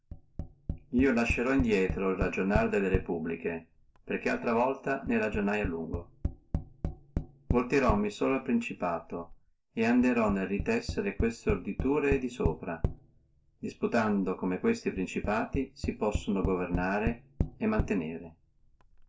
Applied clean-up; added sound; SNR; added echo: none; Tap; 7 dB; reverberation time 0.2 s.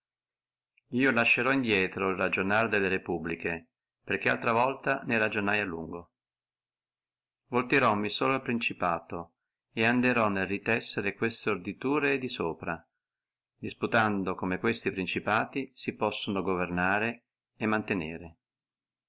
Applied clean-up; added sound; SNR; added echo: none; none; none; none.